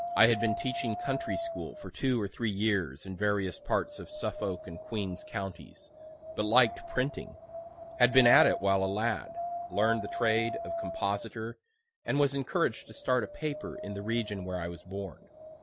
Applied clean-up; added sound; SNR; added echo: none; Wind; 9 dB; none.